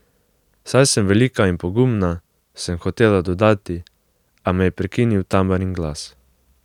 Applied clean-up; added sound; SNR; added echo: none; none; none; none.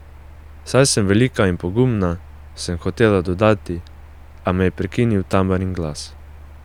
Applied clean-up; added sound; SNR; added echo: none; Mechanical fan; 19 dB; none.